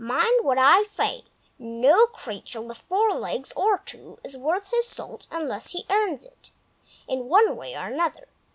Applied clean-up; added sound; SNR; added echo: none; none; none; none.